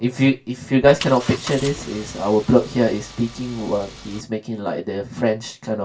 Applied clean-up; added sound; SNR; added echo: none; Engine; 15 dB; reverberation time 0.2 s.